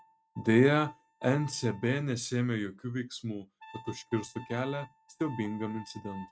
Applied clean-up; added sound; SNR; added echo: neural mask model RNNoise.